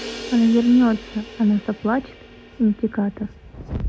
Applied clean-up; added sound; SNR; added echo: none; Crash cymbal; 17 dB; none.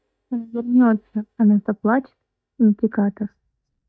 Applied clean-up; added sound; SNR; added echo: neural mask model DeepFilterNet 3.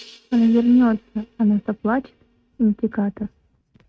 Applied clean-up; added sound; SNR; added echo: neural mask model RNNoise.